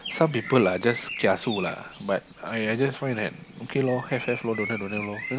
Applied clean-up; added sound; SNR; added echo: none; Bird; 12 dB; none.